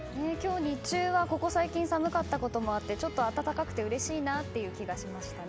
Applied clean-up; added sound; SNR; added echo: none; none; none; none.